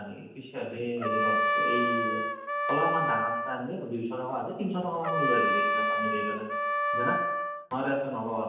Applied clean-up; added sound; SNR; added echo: none; Trumpet; -3 dB; reverberation time 0.9 s.